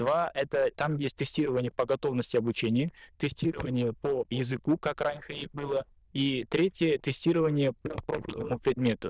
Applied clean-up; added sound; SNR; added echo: neural diffusion model UNIVERSE++.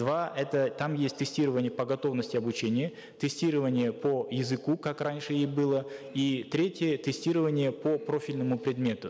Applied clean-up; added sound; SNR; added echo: none; none; none; none.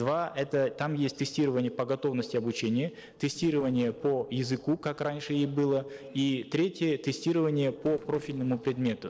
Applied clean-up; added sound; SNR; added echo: neural separator model SepFormer DNS4.